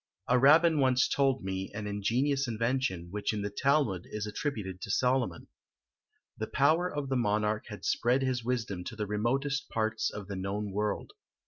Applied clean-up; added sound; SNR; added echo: none; none; none; none.